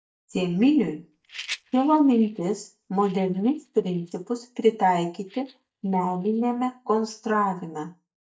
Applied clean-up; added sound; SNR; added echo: neural mask model DeepFilterNet 3.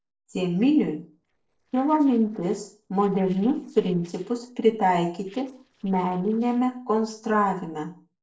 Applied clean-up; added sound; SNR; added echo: neural separator model SepFormer DNS4.